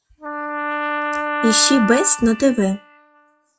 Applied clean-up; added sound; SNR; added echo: classical method log-MMSE.